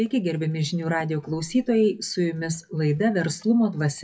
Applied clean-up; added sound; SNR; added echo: classical method WPE with log-MMSE.